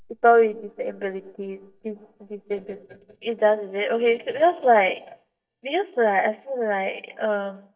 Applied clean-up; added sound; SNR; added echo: neural mask model DeepFilterNet 3.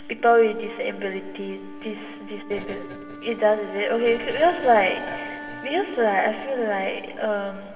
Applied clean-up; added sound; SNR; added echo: none; Wind instrument, woodwind instrument; 15 dB; reverberation time 2.0 s.